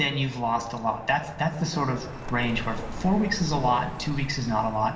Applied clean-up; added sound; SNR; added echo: none; Car passing by; 10 dB; reverberation time 0.9 s.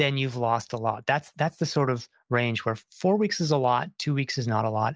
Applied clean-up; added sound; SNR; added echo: none; none; none; none.